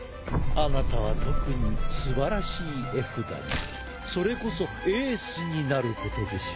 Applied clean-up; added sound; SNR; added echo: none; none; none; none.